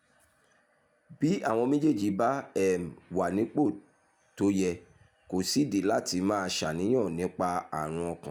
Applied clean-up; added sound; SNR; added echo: none; none; none; none.